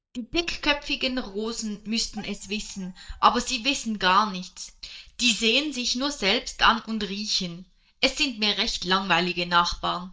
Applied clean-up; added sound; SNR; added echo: neural mask model DeepFilterNet 3.